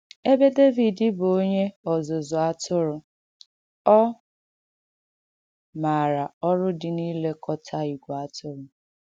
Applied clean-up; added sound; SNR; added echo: none; none; none; none.